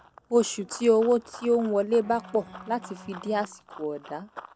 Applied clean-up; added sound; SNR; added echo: none; Wind instrument, woodwind instrument + Run; 19 dB; none.